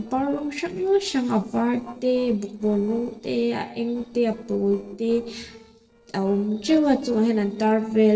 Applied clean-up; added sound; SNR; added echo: neural separator model SepFormer DNS4.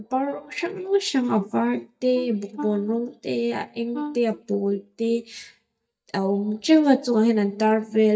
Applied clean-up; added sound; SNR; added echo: neural mask model DeepFilterNet 3.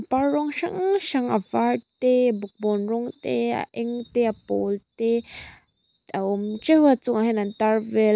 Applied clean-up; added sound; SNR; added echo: none; none; none; none.